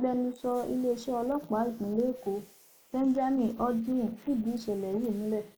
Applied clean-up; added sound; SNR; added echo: neural mask model Resemble Enhance denoiser.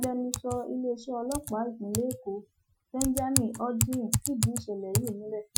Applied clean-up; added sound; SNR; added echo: classical method Wiener filter.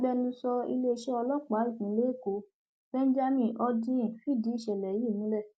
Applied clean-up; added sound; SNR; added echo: none; none; none; none.